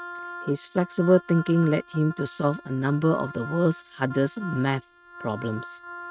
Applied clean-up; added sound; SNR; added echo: neural mask model RNNoise.